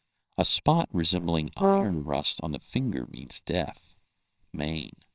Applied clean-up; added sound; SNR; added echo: neural separator model SepFormer WHAMR!.